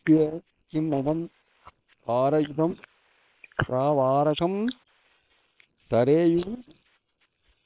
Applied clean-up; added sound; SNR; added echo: neural separator model SepFormer WHAM!.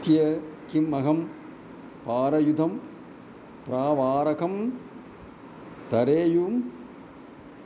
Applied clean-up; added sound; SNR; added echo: none; none; none; none.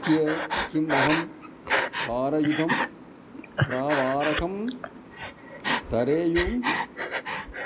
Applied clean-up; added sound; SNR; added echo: none; Breathing; 2 dB; none.